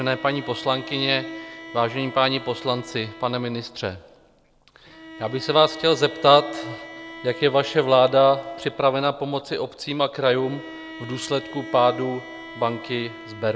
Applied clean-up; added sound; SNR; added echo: none; Bowed string instrument; 16 dB; none.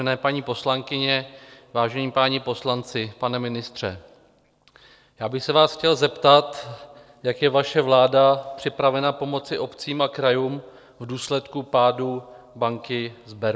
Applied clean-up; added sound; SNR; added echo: none; none; none; none.